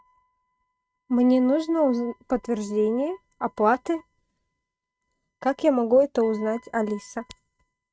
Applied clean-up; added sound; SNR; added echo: neural mask model RNNoise.